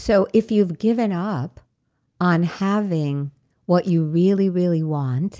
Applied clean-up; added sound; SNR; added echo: none; none; none; none.